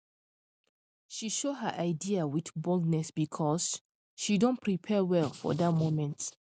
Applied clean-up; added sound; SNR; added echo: none; none; none; none.